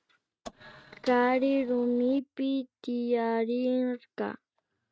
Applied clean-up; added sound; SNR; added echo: neural mask model RNNoise.